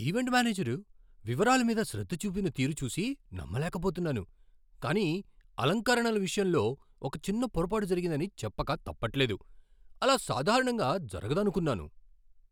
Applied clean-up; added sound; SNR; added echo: none; none; none; none.